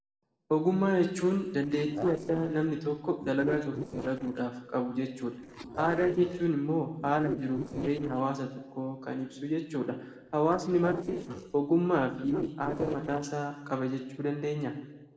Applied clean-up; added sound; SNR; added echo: neural separator model SepFormer DNS4.